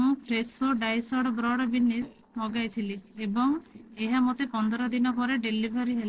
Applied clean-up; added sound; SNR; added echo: neural separator model SepFormer DNS4.